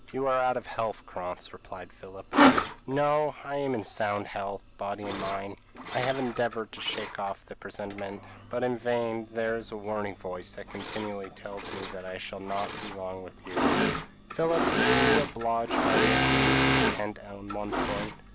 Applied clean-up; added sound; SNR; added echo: none; Engine / Mechanisms; -2 dB; none.